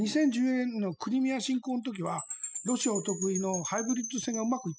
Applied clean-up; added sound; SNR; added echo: classical method spectral subtraction.